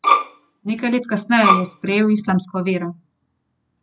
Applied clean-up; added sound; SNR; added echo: none; Bowed string instrument; -2 dB; none.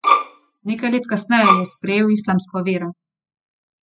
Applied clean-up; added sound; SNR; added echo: classical method spectral subtraction.